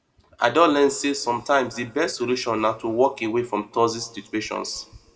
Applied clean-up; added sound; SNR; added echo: none; none; none; reverberation time 1.2 s.